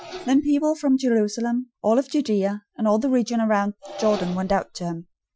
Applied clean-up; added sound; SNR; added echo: classical method Wiener filter.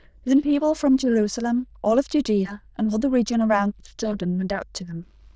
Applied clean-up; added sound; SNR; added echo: neural diffusion model UNIVERSE++.